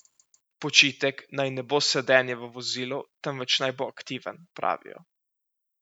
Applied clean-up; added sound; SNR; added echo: none; none; none; none.